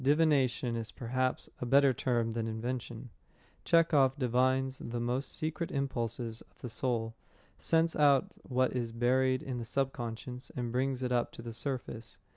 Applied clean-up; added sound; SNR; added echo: none; none; none; none.